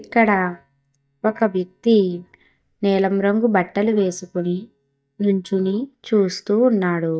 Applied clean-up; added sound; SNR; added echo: neural mask model DeepFilterNet 3.